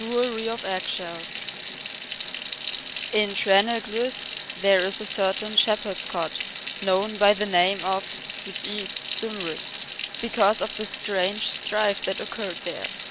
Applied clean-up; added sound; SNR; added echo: none; Sink (filling or washing) / Water tap, faucet; 8 dB; none.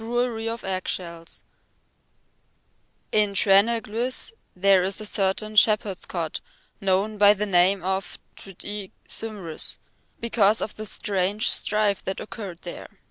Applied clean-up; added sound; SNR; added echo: none; none; none; none.